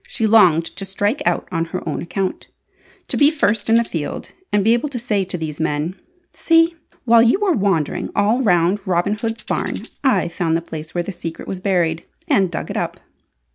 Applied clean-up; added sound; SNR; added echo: none; Tambourine; 20 dB; none.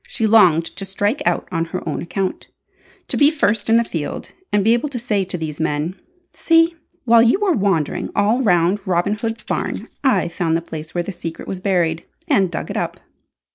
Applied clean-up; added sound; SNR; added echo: neural mask model Resemble Enhance denoiser.